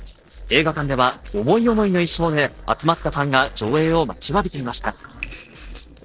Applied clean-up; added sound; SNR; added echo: neural separator model SepFormer DNS4.